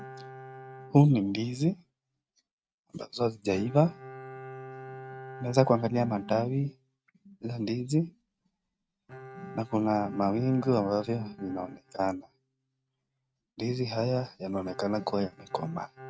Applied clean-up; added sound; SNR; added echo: neural mask model RNNoise.